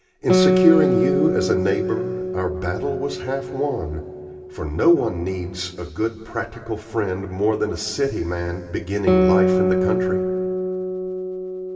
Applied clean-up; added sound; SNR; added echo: none; Guitar; 0 dB; reverberation time 2.2 s.